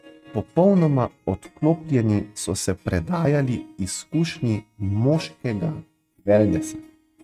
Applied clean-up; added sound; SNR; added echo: neural mask model RNNoise.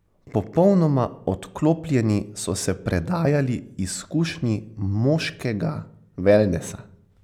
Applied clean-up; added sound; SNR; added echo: none; none; none; none.